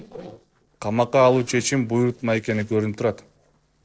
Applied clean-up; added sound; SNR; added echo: neural separator model SepFormer DNS4.